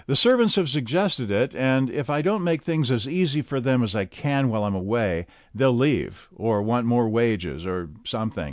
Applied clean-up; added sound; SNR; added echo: none; none; none; none.